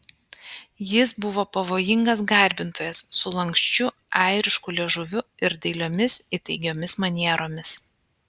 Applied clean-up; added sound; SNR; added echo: none; none; none; none.